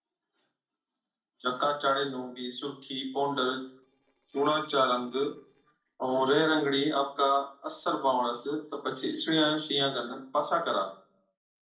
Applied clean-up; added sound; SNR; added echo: neural separator model SepFormer DNS4.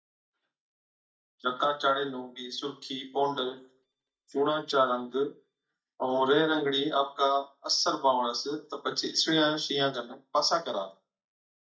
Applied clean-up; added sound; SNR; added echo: neural mask model DeepFilterNet 3.